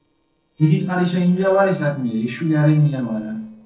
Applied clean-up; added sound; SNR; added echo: neural separator model SepFormer DNS4.